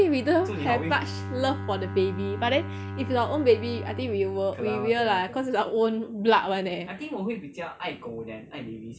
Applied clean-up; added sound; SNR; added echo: none; Bowed string instrument; 11 dB; none.